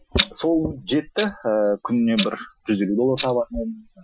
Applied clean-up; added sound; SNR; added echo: classical method Wiener filter.